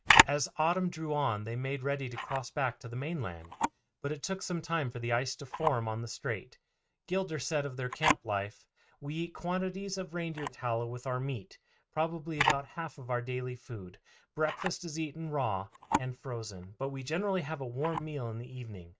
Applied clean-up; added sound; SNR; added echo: neural mask model RNNoise.